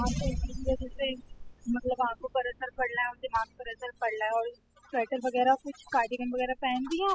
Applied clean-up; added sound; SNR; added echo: classical method spectral subtraction.